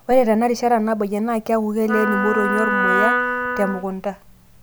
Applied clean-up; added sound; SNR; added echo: none; Wind instrument, woodwind instrument; 1 dB; none.